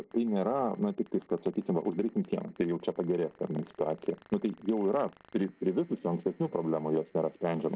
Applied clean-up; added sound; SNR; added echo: neural separator model SepFormer DNS4.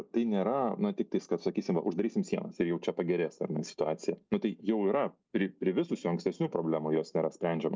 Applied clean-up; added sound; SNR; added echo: none; none; none; none.